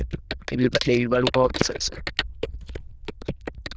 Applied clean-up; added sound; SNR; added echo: neural diffusion model UNIVERSE++.